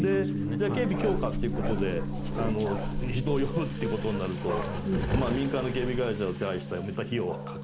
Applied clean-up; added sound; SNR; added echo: none; Gong + Bark; 1 dB; none.